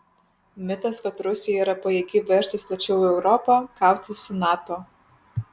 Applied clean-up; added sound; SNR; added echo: none; none; none; none.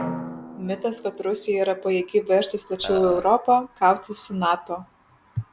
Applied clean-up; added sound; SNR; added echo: none; Drum + Burping, eructation; 15 dB; none.